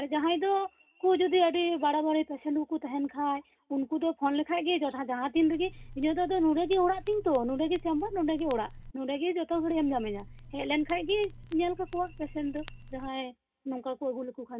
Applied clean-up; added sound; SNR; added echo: none; Crackle; 17 dB; reverberation time 0.3 s.